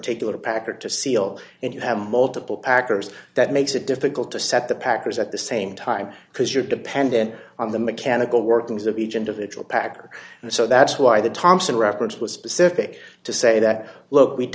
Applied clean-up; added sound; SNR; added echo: none; none; none; none.